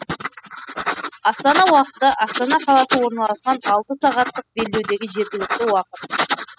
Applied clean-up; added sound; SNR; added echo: classical method spectral subtraction.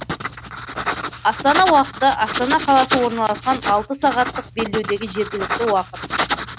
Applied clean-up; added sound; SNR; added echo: none; Writing; 6 dB; none.